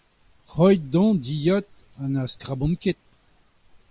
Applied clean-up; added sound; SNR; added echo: none; none; none; none.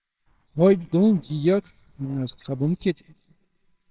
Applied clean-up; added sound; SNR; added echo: neural separator model SepFormer WHAMR!.